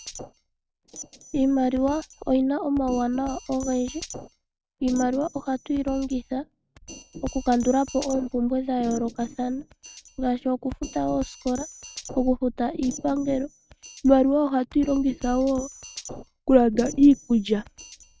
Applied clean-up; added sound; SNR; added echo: neural mask model RNNoise.